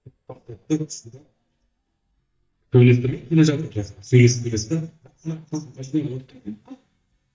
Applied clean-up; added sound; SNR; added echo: neural mask model DeepFilterNet 3.